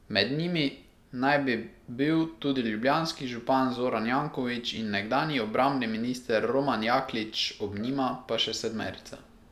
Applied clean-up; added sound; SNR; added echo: none; none; none; none.